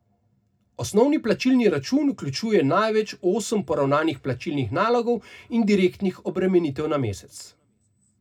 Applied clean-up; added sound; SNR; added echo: none; none; none; reverberation time 0.2 s.